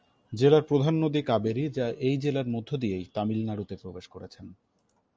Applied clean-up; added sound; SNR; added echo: none; none; none; none.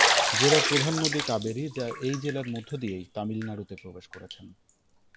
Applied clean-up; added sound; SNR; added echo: none; Bathtub (filling or washing); -1 dB; none.